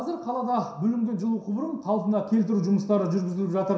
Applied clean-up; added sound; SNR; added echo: none; none; none; reverberation time 0.7 s.